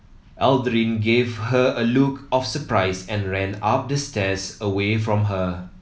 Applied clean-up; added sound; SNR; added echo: none; none; none; none.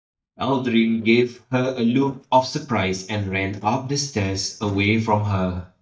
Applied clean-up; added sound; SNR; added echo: neural mask model DeepFilterNet 3.